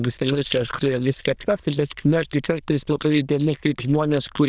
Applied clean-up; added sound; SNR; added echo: neural diffusion model UNIVERSE++.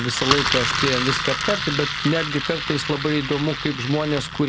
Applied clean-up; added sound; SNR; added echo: none; Engine; 2 dB; none.